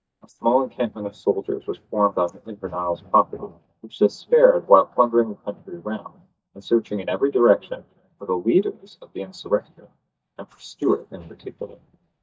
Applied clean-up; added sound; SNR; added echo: neural mask model DeepFilterNet 3.